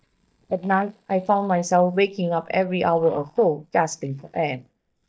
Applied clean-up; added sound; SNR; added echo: neural mask model DeepFilterNet 3.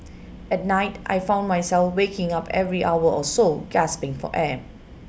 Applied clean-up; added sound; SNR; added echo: none; none; none; none.